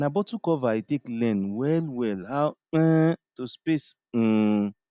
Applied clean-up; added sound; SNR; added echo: none; none; none; none.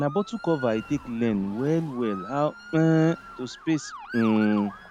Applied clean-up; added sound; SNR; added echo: none; Motor vehicle (road) / Siren; 15 dB; none.